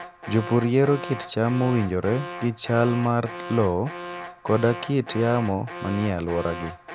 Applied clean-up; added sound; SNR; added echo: none; Alarm; 12 dB; none.